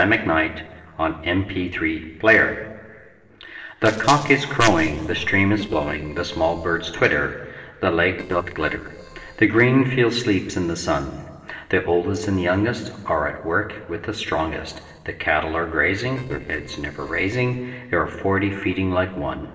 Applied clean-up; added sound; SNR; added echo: neural separator model SepFormer DNS4.